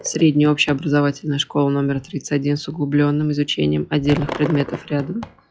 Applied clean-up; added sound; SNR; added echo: classical method log-MMSE.